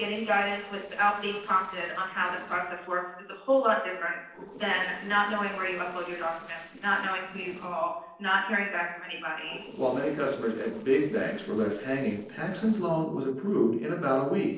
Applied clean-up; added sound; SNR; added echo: neural separator model SepFormer DNS4.